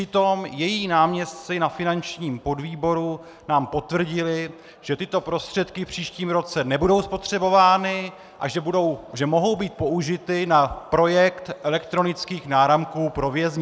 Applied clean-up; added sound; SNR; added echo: none; none; none; none.